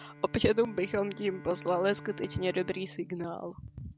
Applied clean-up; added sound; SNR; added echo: none; Bowed string instrument; 17 dB; none.